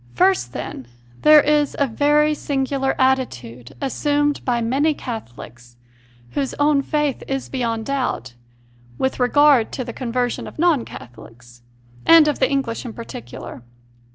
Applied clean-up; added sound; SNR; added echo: none; none; none; none.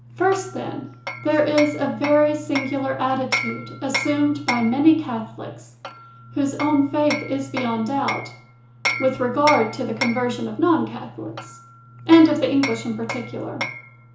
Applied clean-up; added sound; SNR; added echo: none; Hammer; 10 dB; reverberation time 0.7 s.